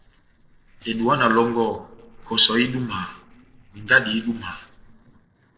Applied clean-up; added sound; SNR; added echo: neural separator model SepFormer DNS4.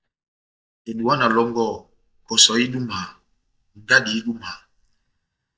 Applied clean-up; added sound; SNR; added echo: neural mask model DeepFilterNet 3.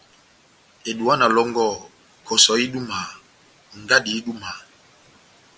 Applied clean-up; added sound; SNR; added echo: none; none; none; none.